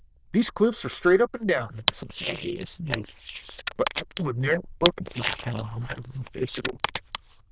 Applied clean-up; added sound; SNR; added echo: neural diffusion model UNIVERSE++.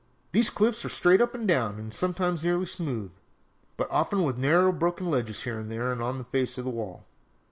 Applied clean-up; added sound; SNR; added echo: none; none; none; none.